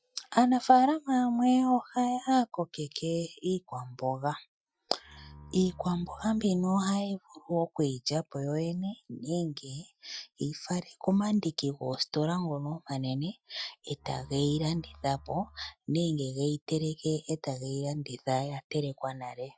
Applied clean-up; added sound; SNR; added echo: classical method Wiener filter.